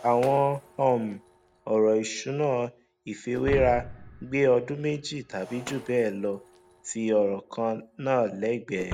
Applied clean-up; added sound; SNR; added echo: none; Shatter; 16 dB; none.